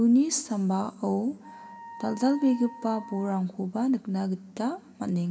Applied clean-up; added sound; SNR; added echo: none; Wind instrument, woodwind instrument; 20 dB; reverberation time 1.4 s.